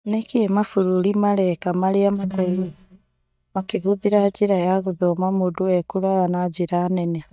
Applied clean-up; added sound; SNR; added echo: neural mask model DeepFilterNet 3.